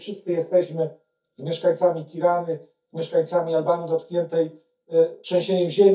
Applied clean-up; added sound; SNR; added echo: neural mask model DeepFilterNet 3.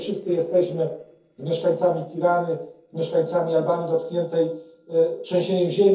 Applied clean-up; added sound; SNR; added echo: neural separator model SepFormer DNS4.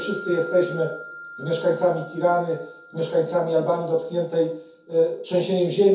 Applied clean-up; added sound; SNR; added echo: none; Wind chime; 18 dB; reverberation time 0.6 s.